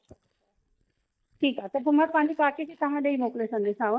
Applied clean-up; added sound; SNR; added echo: neural mask model DeepFilterNet 3.